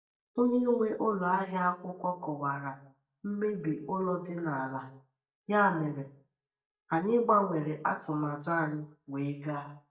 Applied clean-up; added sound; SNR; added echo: neural mask model DeepFilterNet 3.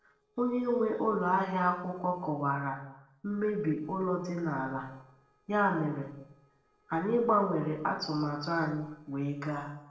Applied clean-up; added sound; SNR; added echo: neural separator model SepFormer DNS4.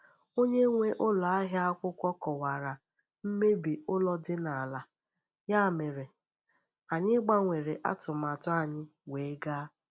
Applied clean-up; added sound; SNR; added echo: none; none; none; none.